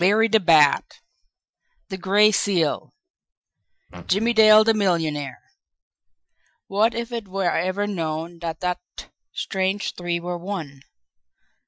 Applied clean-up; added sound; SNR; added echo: classical method Wiener filter.